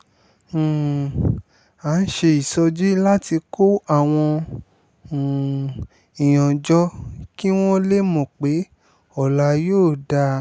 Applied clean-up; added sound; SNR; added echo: none; none; none; none.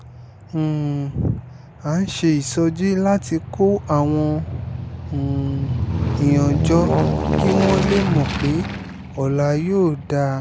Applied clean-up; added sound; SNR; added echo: none; Aircraft; 4 dB; none.